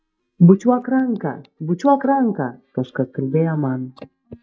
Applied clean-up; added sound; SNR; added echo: neural mask model DeepFilterNet 3.